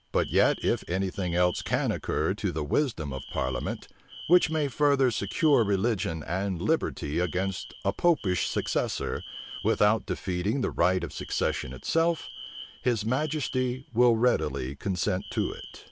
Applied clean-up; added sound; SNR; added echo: none; Alarm; 18 dB; none.